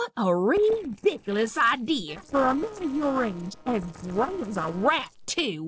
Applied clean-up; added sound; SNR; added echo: neural separator model SepFormer DNS4.